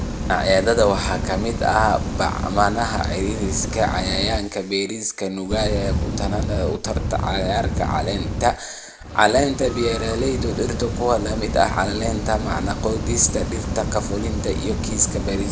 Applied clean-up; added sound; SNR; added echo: none; Fire; 3 dB; none.